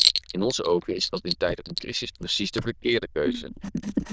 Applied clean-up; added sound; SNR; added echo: neural diffusion model UNIVERSE++.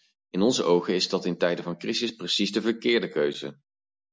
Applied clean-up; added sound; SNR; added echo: none; none; none; none.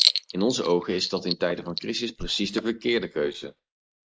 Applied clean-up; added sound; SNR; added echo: neural mask model Resemble Enhance denoiser.